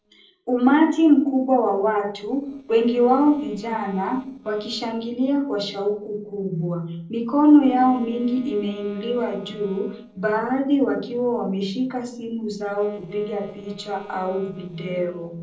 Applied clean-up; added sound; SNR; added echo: neural separator model SepFormer DNS4.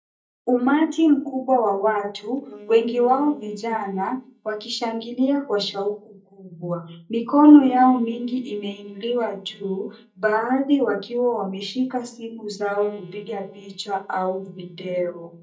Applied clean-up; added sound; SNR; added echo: neural mask model DeepFilterNet 3.